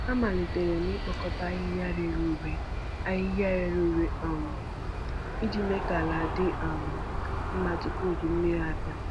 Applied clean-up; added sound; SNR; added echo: none; Aircraft; 1 dB; none.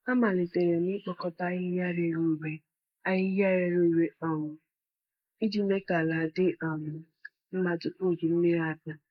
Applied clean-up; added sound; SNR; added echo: neural mask model Resemble Enhance denoiser.